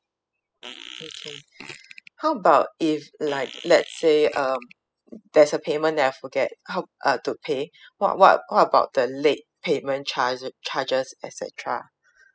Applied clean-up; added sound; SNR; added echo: classical method spectral subtraction.